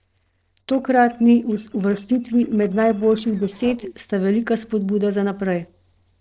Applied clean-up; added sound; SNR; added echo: neural separator model SepFormer DNS4.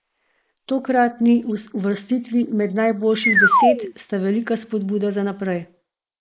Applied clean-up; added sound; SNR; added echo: neural mask model Resemble Enhance denoiser.